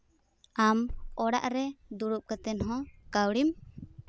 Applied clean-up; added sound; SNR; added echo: none; Wind; 16 dB; none.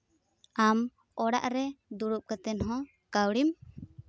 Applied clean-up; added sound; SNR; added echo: none; none; none; none.